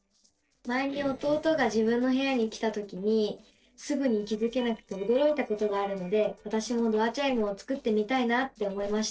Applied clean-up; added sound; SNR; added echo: neural separator model SepFormer DNS4.